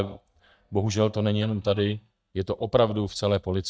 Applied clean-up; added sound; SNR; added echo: neural mask model DeepFilterNet 3.